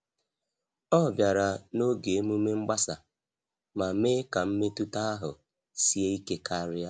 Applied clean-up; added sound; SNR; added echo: none; none; none; none.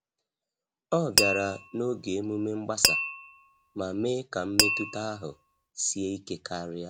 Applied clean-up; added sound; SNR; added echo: none; Glass; -3 dB; none.